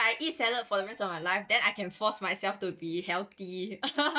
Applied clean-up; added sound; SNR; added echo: neural mask model DeepFilterNet 3.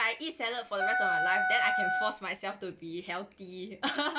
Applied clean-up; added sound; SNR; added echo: none; Wind instrument, woodwind instrument; -5 dB; none.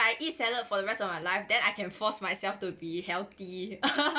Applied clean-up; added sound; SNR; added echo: none; none; none; none.